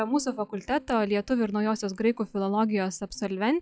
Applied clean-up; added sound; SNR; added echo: classical method log-MMSE.